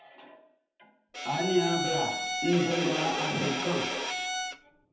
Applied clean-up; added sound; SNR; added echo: none; Bowed string instrument; 1 dB; reverberation time 0.8 s.